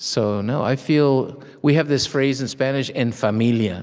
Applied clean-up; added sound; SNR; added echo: none; none; none; none.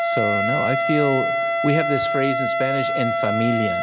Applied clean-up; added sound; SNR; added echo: none; Wind instrument, woodwind instrument; -2 dB; none.